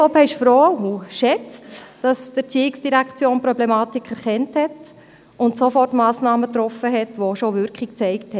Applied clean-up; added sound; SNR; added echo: none; none; none; none.